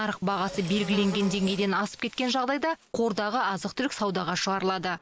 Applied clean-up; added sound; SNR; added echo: none; Insect; 11 dB; none.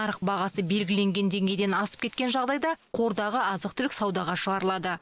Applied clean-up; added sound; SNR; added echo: none; none; none; none.